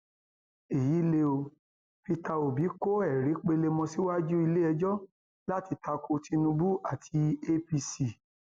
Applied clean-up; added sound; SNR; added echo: none; none; none; none.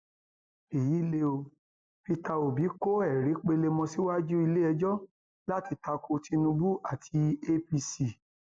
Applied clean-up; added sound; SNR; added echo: neural mask model DeepFilterNet 3.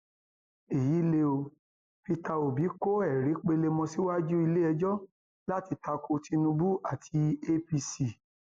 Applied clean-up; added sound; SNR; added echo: neural mask model Resemble Enhance denoiser.